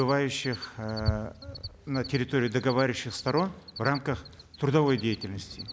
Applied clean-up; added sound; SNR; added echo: none; Cricket; 17 dB; none.